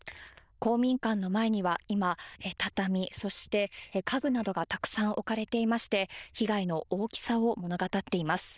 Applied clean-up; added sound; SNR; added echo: neural diffusion model UNIVERSE++.